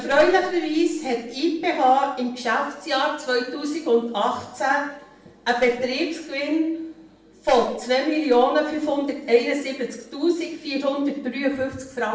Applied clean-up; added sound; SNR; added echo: none; none; none; reverberation time 0.6 s.